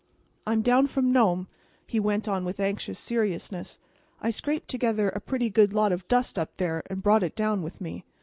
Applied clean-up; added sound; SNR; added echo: none; none; none; none.